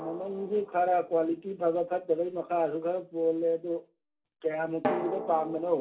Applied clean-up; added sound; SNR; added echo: none; Drum; 11 dB; reverberation time 0.3 s.